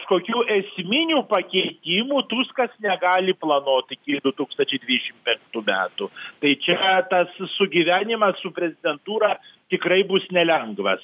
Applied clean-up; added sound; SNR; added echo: none; none; none; none.